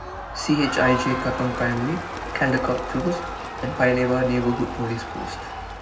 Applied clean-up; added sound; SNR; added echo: none; Crowd; 7 dB; reverberation time 0.4 s.